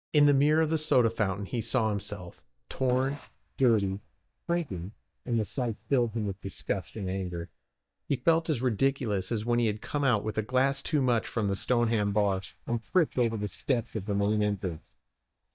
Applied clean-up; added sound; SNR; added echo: neural mask model DeepFilterNet 3.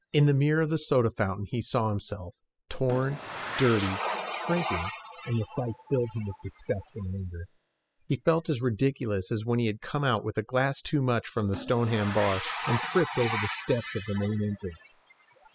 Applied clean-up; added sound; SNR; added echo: classical method spectral subtraction.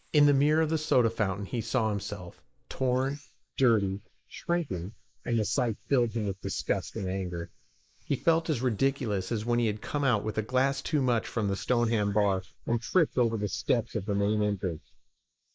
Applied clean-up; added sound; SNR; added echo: neural mask model Resemble Enhance denoiser.